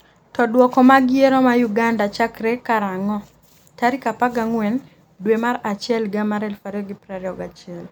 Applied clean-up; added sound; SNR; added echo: none; none; none; none.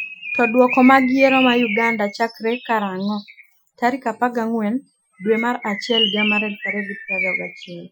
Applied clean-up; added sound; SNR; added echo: classical method Wiener filter.